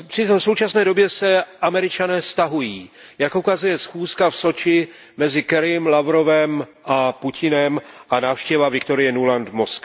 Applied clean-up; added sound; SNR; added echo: none; none; none; none.